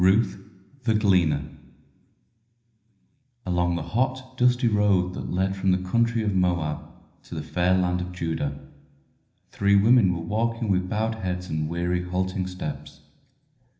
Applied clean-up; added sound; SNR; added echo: none; none; none; reverberation time 0.8 s.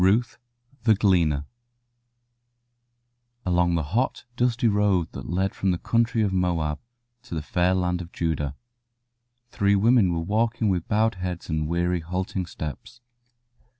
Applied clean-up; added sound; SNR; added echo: none; none; none; none.